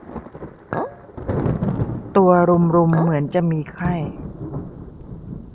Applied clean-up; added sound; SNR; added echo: none; Chink, clink + Thunder; 7 dB; none.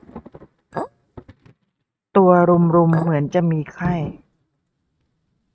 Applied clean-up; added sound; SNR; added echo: neural mask model RNNoise.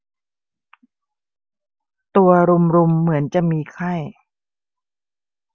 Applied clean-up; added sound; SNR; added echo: none; none; none; none.